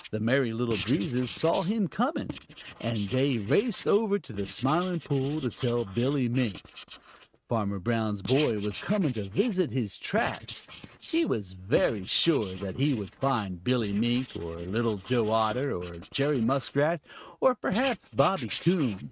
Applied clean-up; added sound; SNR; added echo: neural mask model RNNoise.